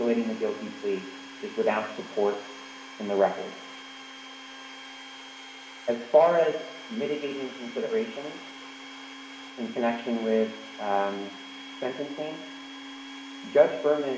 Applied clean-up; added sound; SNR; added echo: none; Domestic sounds, home sounds; 14 dB; reverberation time 1.0 s.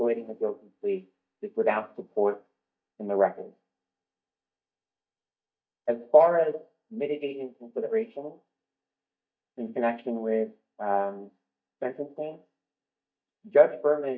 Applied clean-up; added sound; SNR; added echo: neural mask model DeepFilterNet 3.